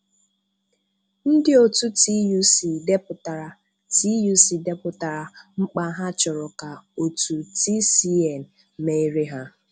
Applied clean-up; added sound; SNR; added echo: none; none; none; none.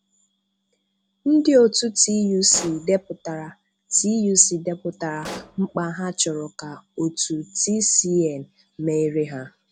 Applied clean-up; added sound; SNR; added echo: none; Explosion; 16 dB; none.